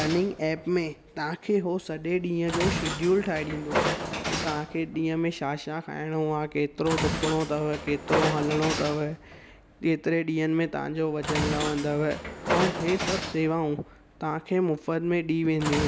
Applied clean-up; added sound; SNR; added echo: none; Train; 5 dB; none.